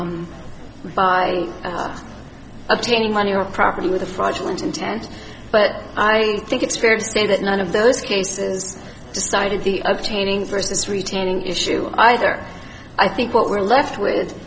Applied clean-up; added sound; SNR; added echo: none; none; none; none.